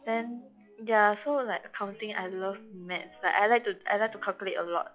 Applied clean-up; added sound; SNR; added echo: classical method log-MMSE.